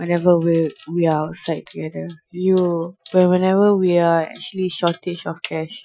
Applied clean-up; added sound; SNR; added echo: classical method Wiener filter.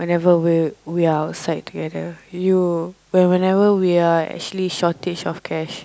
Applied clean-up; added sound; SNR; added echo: none; none; none; none.